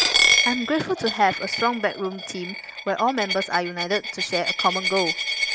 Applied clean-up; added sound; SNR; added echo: none; Coin (dropping); 0 dB; none.